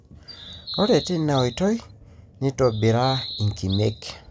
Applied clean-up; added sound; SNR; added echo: none; Bird vocalization, bird call, bird song; 12 dB; none.